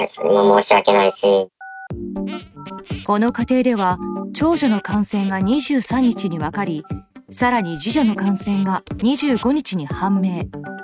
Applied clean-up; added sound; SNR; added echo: neural mask model RNNoise.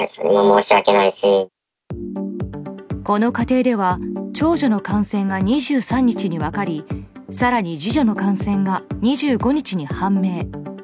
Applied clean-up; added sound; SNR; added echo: none; none; none; none.